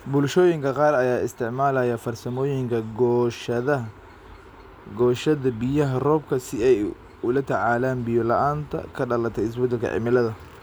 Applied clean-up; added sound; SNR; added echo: none; none; none; none.